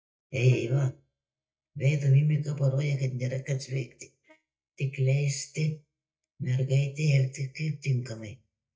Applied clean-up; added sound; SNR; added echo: neural mask model DeepFilterNet 3.